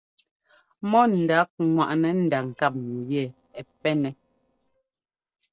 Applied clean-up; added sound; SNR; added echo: neural separator model SepFormer DNS4.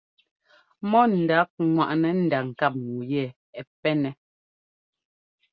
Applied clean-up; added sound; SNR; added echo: none; none; none; none.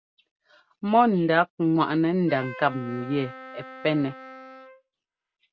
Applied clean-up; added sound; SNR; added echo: none; Wind instrument, woodwind instrument; 16 dB; none.